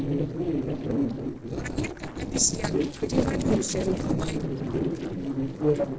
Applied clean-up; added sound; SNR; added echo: neural separator model SepFormer DNS4.